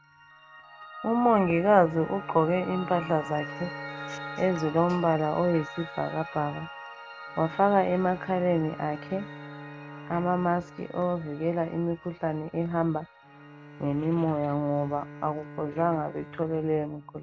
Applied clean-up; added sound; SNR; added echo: none; Piano + Bowed string instrument; 14 dB; none.